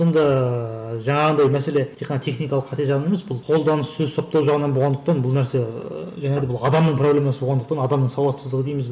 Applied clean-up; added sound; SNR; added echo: neural mask model Resemble Enhance denoiser.